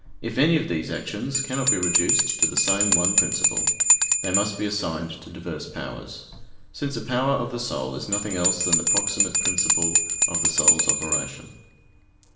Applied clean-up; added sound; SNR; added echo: none; Bell; -5 dB; reverberation time 1.0 s.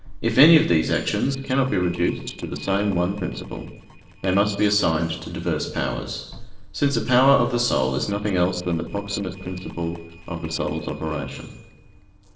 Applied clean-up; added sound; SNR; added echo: neural separator model SepFormer DNS4.